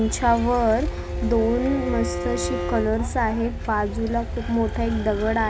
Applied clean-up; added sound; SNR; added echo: none; Bowed string instrument; 12 dB; none.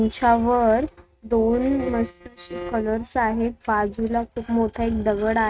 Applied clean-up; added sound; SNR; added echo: neural mask model RNNoise.